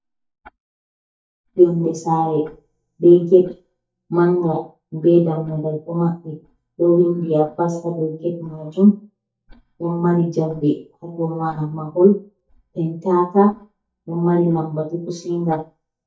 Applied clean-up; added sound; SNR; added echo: neural mask model DeepFilterNet 3.